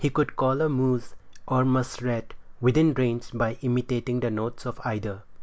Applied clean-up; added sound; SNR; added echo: none; none; none; none.